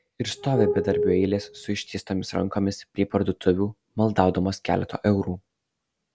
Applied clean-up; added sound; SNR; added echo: none; Glass; 3 dB; none.